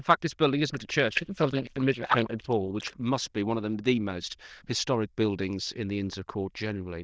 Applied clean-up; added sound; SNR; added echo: neural diffusion model UNIVERSE++.